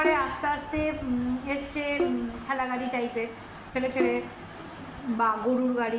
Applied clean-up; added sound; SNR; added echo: none; Bowed string instrument; 7 dB; none.